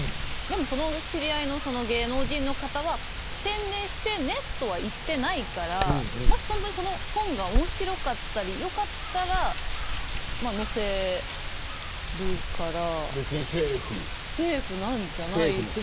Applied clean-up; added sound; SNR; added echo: none; Wind; -1 dB; none.